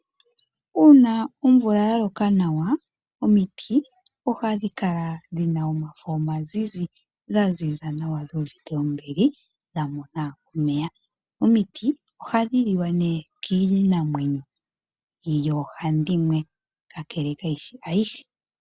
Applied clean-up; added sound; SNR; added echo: none; none; none; none.